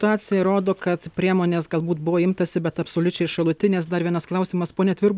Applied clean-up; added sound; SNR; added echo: none; none; none; none.